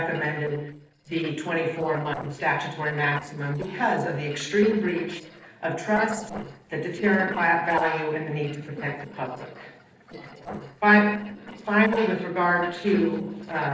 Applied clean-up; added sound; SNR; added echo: neural separator model SepFormer DNS4.